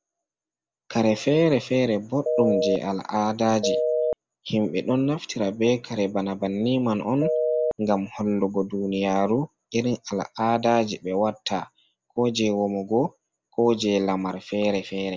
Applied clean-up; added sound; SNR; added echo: none; Telephone; 1 dB; none.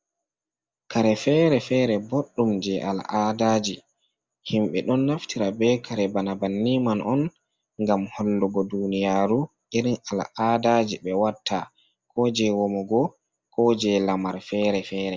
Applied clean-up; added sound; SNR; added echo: none; none; none; none.